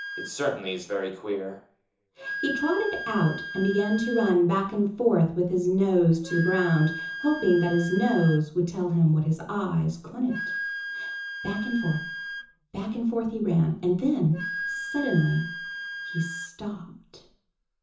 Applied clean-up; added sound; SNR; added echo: none; Wind instrument, woodwind instrument; 11 dB; reverberation time 0.6 s.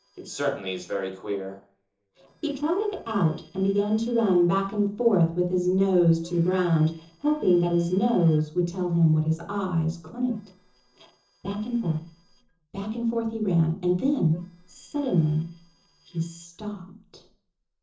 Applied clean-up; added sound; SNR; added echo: neural separator model SepFormer DNS4.